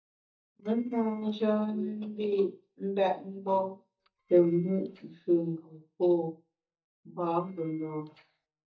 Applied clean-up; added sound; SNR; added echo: neural mask model DeepFilterNet 3.